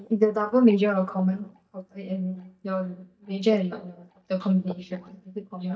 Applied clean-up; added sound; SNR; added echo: neural mask model DeepFilterNet 3.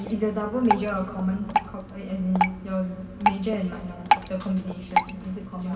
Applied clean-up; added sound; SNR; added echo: none; Drip; 1 dB; reverberation time 2.3 s.